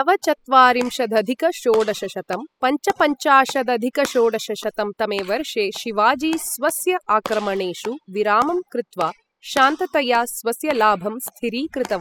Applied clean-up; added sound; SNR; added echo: classical method spectral subtraction.